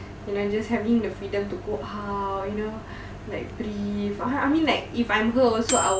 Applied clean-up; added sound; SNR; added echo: none; Microwave oven; 11 dB; none.